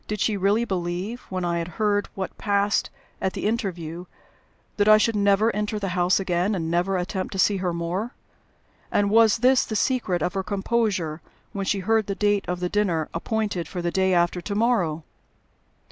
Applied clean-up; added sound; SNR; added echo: none; none; none; none.